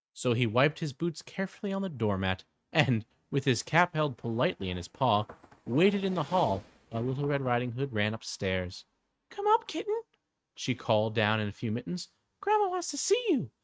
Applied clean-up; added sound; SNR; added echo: neural mask model RNNoise.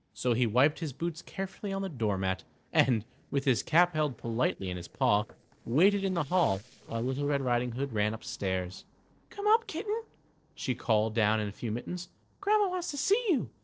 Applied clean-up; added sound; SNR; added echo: neural separator model SepFormer DNS4.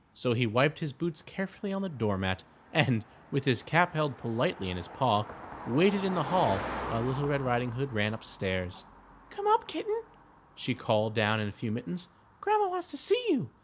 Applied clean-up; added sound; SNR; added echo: none; Car passing by; 14 dB; none.